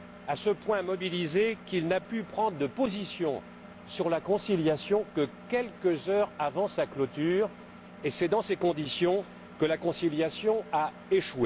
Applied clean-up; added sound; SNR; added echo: none; Engine; 18 dB; none.